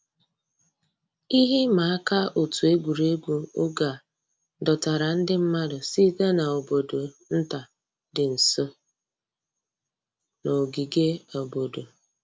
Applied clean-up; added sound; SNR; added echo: none; none; none; none.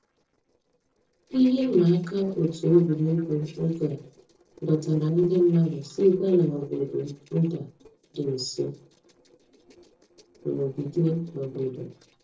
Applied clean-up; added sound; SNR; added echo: neural separator model SepFormer DNS4.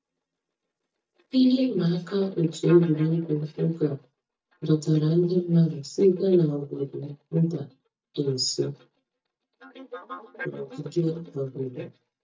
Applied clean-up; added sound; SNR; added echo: neural mask model DeepFilterNet 3.